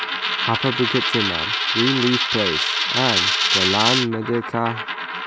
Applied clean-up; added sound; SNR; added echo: none; Coin (dropping); -2 dB; none.